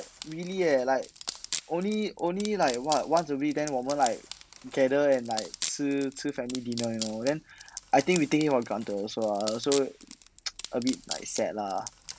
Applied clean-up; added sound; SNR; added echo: none; Wood; 13 dB; none.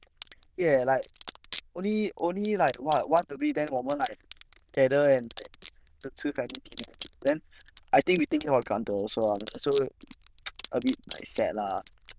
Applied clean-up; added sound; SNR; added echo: neural diffusion model UNIVERSE++.